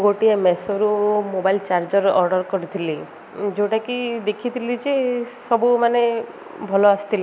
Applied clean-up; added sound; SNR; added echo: none; none; none; none.